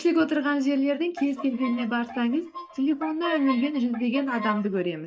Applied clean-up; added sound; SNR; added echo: neural mask model DeepFilterNet 3.